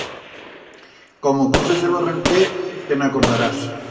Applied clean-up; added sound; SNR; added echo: none; Gunshot, gunfire; 5 dB; reverberation time 2.4 s.